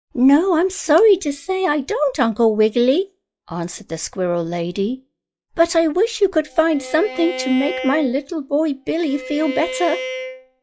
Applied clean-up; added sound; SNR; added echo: classical method log-MMSE.